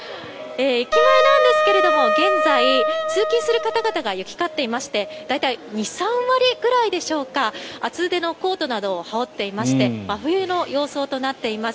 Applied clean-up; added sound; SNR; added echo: none; Wind instrument, woodwind instrument; -3 dB; none.